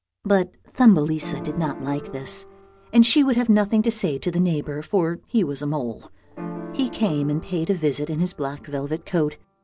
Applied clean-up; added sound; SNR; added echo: none; Piano; 16 dB; none.